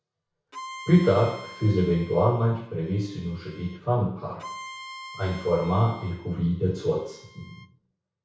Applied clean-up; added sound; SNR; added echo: none; Bowed string instrument; 18 dB; reverberation time 0.6 s.